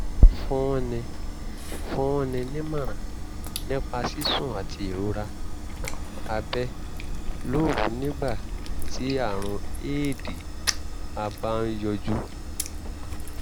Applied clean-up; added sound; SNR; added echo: none; Chewing, mastication; -4 dB; none.